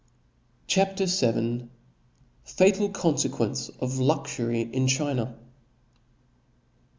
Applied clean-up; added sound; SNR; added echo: none; none; none; none.